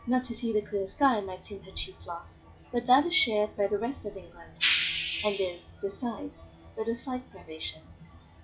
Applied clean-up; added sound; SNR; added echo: classical method log-MMSE.